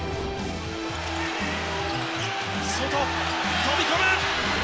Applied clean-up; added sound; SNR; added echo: none; Livestock, farm animals, working animals; 15 dB; none.